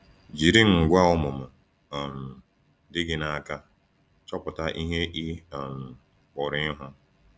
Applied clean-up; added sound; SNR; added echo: none; none; none; none.